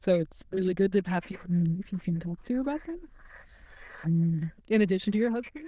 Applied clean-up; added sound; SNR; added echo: neural diffusion model UNIVERSE++.